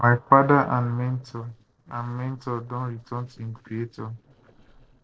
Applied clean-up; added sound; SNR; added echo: neural separator model SepFormer DNS4.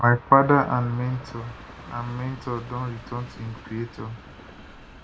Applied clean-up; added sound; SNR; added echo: none; Train; 17 dB; none.